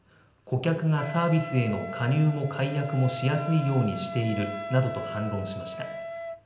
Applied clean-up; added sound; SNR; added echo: none; Wind instrument, woodwind instrument; 10 dB; reverberation time 0.8 s.